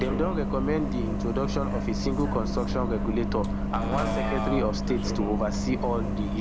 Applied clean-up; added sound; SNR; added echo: none; Bus; -2 dB; none.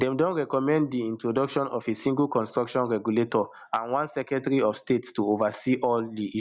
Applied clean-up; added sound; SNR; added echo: none; none; none; none.